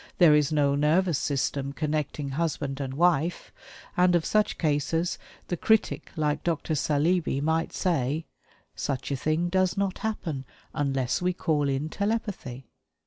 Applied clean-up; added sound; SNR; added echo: none; none; none; none.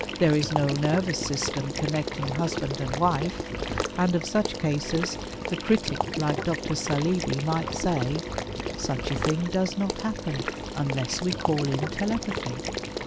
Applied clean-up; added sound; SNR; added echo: none; Water / Liquid; 4 dB; none.